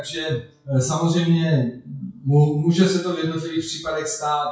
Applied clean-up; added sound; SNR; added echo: classical method WPE with log-MMSE.